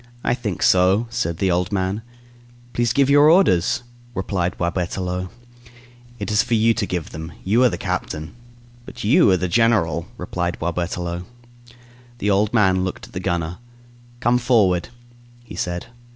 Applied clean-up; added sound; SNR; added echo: none; none; none; none.